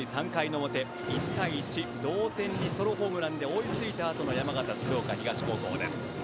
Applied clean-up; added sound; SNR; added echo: none; none; none; none.